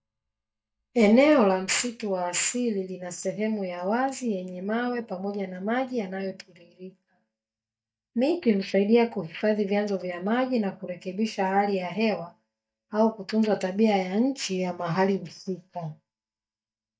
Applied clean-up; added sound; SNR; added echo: neural mask model DeepFilterNet 3.